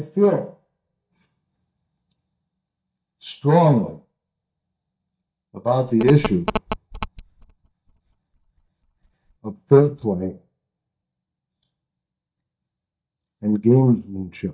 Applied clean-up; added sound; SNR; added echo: neural mask model DeepFilterNet 3.